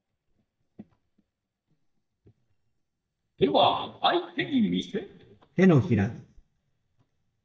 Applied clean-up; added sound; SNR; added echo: neural mask model DeepFilterNet 3.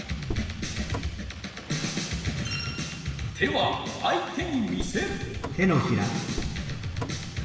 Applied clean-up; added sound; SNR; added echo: none; Car; 8 dB; reverberation time 1.6 s.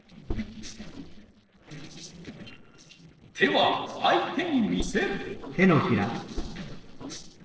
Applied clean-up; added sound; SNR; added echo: neural separator model SepFormer DNS4.